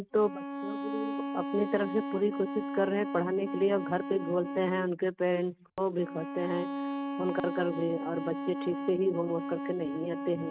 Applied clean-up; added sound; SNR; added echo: neural mask model RNNoise.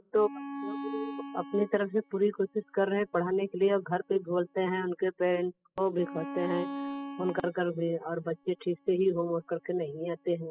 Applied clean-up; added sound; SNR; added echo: classical method spectral subtraction.